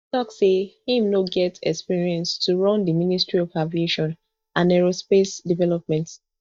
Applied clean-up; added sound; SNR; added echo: neural mask model DeepFilterNet 3.